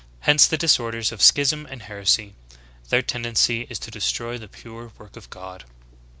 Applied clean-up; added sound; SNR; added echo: none; none; none; none.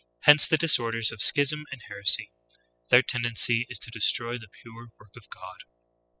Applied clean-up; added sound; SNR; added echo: classical method spectral subtraction.